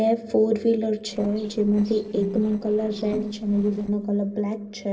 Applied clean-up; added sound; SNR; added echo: neural separator model SepFormer DNS4.